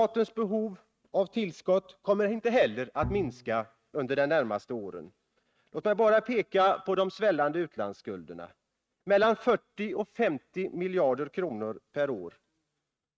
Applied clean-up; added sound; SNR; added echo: neural mask model RNNoise.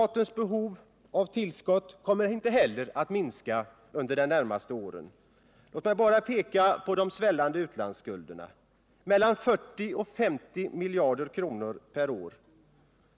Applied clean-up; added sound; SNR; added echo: none; none; none; none.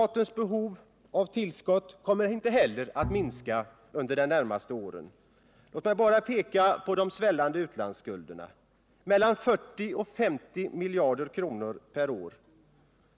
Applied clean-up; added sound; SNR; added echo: none; Bowed string instrument; 11 dB; none.